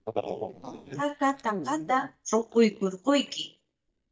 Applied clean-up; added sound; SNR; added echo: neural mask model DeepFilterNet 3.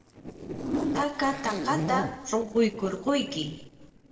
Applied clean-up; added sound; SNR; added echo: neural separator model SepFormer DNS4.